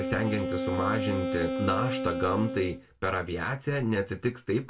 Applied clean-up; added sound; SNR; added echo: none; Wind instrument, woodwind instrument; 4 dB; reverberation time 0.2 s.